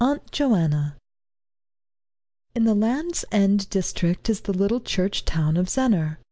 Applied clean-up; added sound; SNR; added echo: none; none; none; none.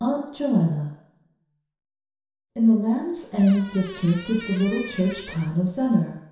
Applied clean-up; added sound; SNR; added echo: none; Squeak; 16 dB; reverberation time 0.7 s.